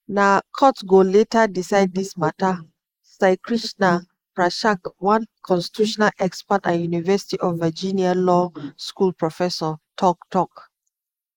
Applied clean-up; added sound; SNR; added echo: neural mask model Resemble Enhance denoiser.